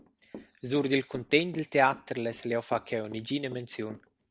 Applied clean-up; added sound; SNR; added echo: none; Walk, footsteps / Run; 20 dB; none.